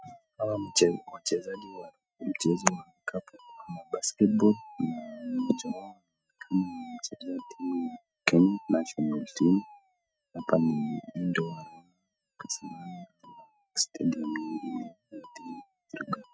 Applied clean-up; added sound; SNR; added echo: neural mask model RNNoise.